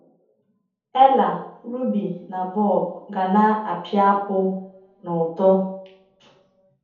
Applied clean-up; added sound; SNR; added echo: none; none; none; reverberation time 0.7 s.